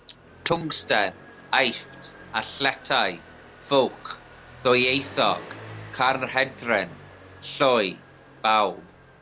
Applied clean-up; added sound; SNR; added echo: none; Motorcycle; 19 dB; none.